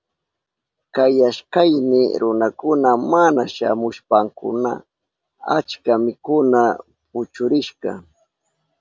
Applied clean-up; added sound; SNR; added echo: none; none; none; none.